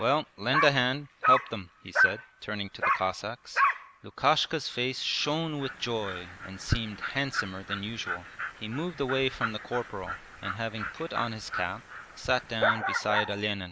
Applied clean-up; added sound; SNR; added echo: none; Dog; 1 dB; none.